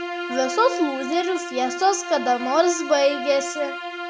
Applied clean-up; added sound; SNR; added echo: none; Bowed string instrument; 8 dB; none.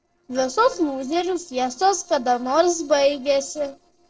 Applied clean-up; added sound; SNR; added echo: neural separator model SepFormer DNS4.